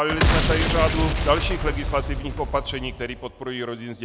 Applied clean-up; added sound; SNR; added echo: none; Boom; -2 dB; none.